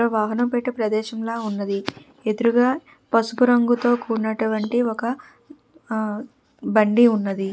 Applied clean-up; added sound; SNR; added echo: none; none; none; none.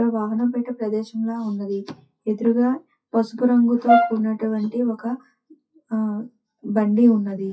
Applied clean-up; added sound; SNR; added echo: classical method WPE with log-MMSE.